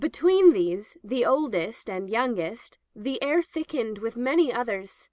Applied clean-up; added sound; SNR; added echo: none; none; none; none.